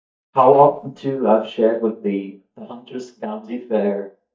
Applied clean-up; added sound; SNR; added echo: neural mask model DeepFilterNet 3.